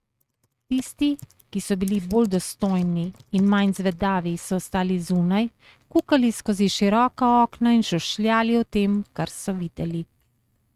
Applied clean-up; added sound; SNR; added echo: neural mask model RNNoise.